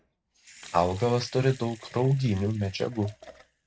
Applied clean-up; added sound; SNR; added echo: neural mask model RNNoise.